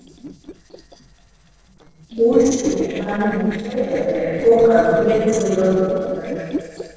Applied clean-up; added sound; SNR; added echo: neural separator model SepFormer DNS4.